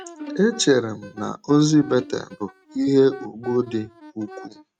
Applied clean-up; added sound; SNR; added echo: neural mask model RNNoise.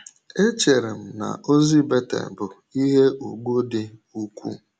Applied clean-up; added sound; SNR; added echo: none; none; none; none.